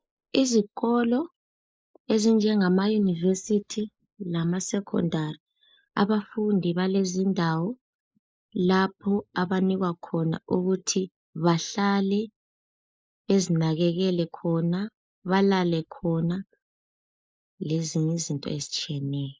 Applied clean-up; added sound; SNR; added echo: neural mask model Resemble Enhance denoiser.